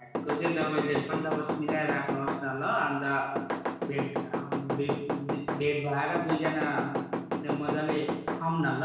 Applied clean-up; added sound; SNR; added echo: none; Knock / Wood; 2 dB; reverberation time 1.1 s.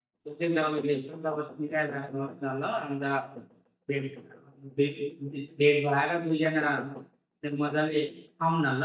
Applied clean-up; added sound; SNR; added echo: neural mask model DeepFilterNet 3.